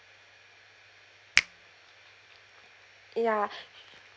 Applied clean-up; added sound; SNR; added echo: none; Finger snapping; -2 dB; none.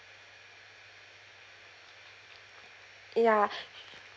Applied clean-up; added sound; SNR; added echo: none; none; none; none.